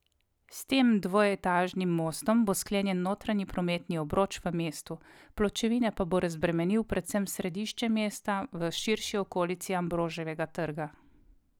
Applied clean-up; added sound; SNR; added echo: none; none; none; none.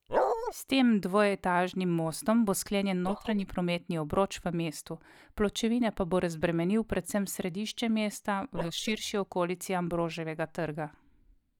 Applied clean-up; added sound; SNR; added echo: neural mask model DeepFilterNet 3.